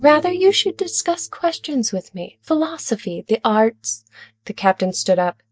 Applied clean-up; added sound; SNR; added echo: neural mask model DeepFilterNet 3.